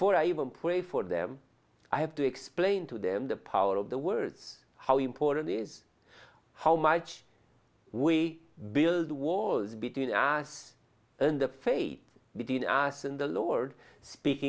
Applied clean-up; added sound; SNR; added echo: none; none; none; none.